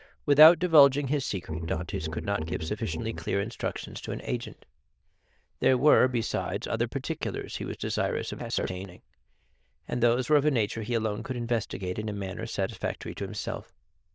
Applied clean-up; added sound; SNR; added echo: neural diffusion model UNIVERSE++.